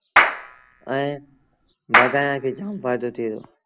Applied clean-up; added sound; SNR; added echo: none; Clapping; -3 dB; none.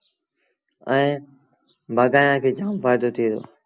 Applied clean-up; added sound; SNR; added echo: none; none; none; none.